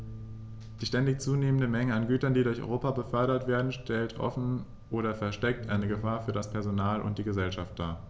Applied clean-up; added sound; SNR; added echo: none; Bass guitar; 15 dB; none.